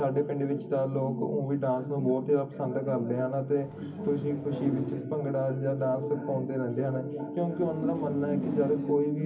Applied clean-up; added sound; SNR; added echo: none; Microwave oven; 16 dB; reverberation time 0.3 s.